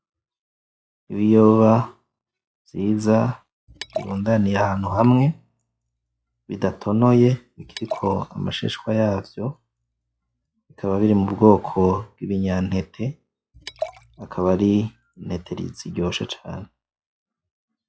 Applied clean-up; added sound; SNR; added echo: classical method log-MMSE.